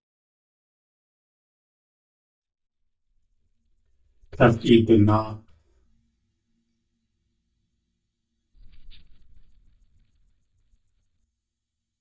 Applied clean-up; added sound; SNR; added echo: neural mask model DeepFilterNet 3.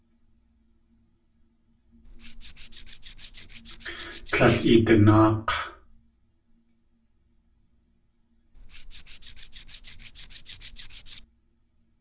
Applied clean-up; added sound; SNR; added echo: none; Tools; 12 dB; reverberation time 0.3 s.